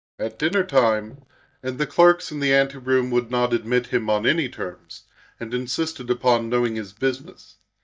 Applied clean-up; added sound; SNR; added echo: neural mask model DeepFilterNet 3.